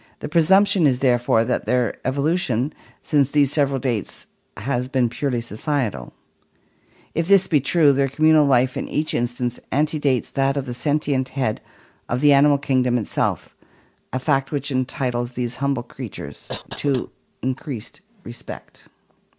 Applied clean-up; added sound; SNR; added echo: none; Cough; 16 dB; none.